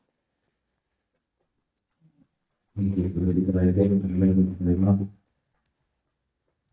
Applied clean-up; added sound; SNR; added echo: neural mask model DeepFilterNet 3.